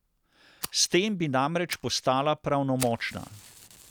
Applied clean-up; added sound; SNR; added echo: none; Fire; 17 dB; none.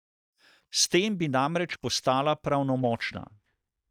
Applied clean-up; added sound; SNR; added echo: neural mask model DeepFilterNet 3.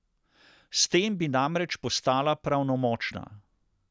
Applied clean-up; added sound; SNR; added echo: none; none; none; none.